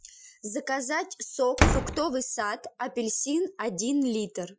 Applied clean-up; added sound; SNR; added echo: classical method Wiener filter.